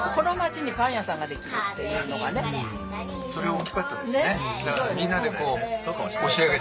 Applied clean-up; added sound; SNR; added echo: none; none; none; none.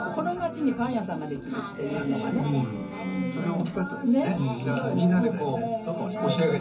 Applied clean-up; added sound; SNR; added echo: none; Bowed string instrument; 20 dB; reverberation time 0.3 s.